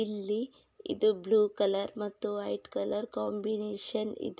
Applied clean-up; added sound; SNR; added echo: none; none; none; none.